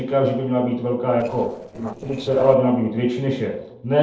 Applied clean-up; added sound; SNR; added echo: neural separator model SepFormer DNS4.